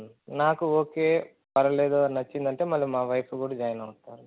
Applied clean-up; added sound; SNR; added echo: none; none; none; none.